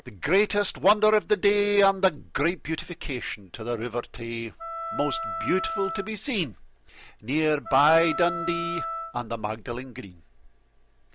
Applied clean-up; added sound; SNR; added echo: none; Wind instrument, woodwind instrument; 7 dB; none.